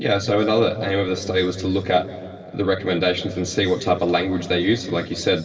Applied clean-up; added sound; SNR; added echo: none; none; none; reverberation time 2.4 s.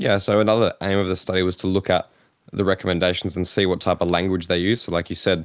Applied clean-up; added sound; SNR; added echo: none; none; none; none.